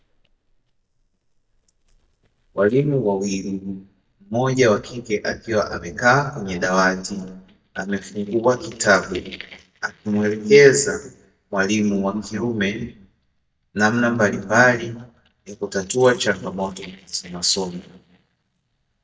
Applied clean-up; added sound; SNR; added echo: neural mask model DeepFilterNet 3.